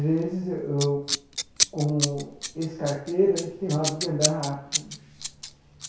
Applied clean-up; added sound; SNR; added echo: none; Scissors; 5 dB; reverberation time 0.6 s.